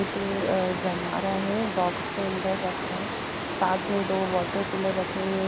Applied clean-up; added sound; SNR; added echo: none; Water; 3 dB; none.